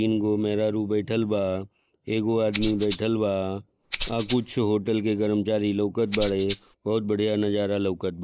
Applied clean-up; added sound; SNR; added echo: neural mask model Resemble Enhance denoiser.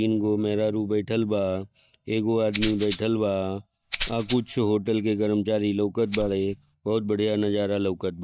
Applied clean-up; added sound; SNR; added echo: neural mask model DeepFilterNet 3.